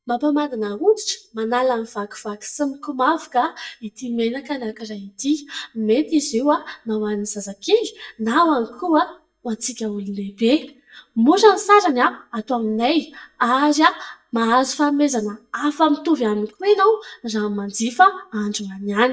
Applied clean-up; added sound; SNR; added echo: neural mask model DeepFilterNet 3.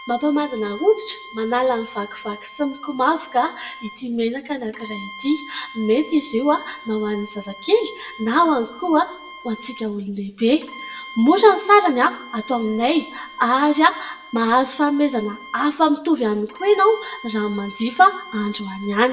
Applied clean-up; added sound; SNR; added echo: none; Bowed string instrument; 18 dB; reverberation time 0.6 s.